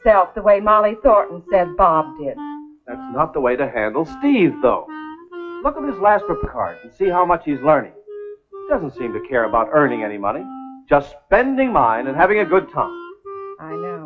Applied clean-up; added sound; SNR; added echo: classical method WPE with log-MMSE.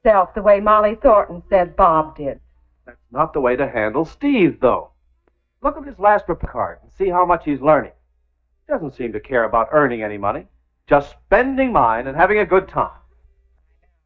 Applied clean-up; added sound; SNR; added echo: neural mask model DeepFilterNet 3.